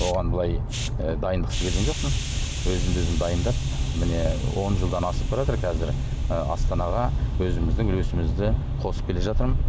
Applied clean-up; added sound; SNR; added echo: none; Hiss; 17 dB; none.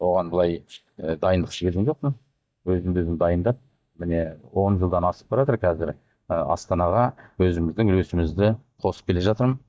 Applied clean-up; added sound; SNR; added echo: neural mask model DeepFilterNet 3.